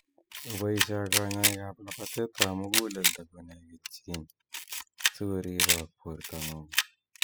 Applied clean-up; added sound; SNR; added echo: classical method spectral subtraction.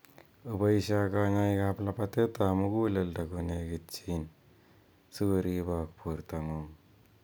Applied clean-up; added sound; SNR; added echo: none; none; none; none.